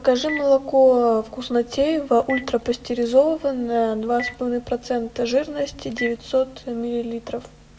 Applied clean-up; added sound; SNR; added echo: none; Telephone; 17 dB; reverberation time 0.5 s.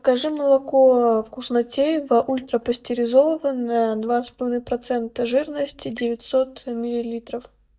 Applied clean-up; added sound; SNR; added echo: neural mask model DeepFilterNet 3.